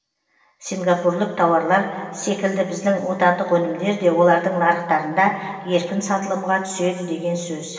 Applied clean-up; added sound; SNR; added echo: none; none; none; reverberation time 2.7 s.